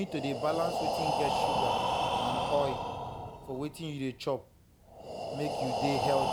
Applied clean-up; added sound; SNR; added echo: none; Breathing; -3 dB; none.